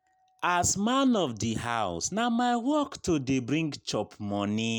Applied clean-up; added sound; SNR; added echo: none; none; none; none.